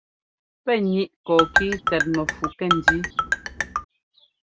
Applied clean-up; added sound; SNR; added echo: none; Marimba, xylophone; -2 dB; none.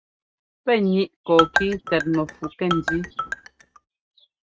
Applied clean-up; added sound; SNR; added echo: neural mask model RNNoise.